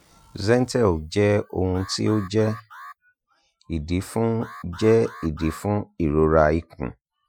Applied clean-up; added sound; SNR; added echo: classical method Wiener filter.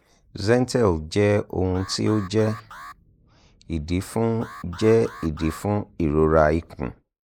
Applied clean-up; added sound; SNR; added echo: neural mask model Resemble Enhance denoiser.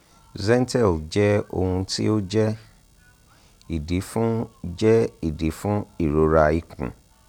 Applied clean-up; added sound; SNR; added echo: none; none; none; none.